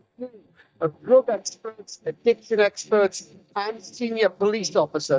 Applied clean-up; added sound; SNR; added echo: neural mask model DeepFilterNet 3.